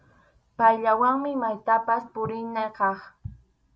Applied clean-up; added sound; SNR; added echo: none; none; none; none.